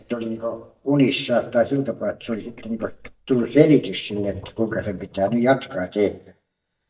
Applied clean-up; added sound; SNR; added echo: neural mask model DeepFilterNet 3.